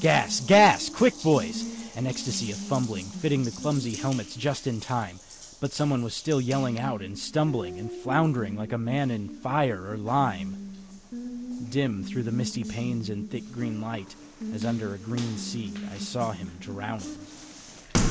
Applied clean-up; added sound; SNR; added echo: none; Water tap, faucet; 8 dB; none.